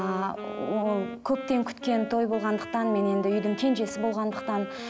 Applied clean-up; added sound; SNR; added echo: none; Wind instrument, woodwind instrument; 10 dB; none.